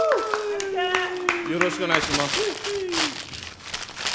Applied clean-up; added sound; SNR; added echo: none; Crumpling, crinkling; 6 dB; none.